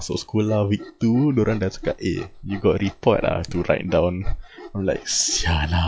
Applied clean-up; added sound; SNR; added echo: classical method log-MMSE.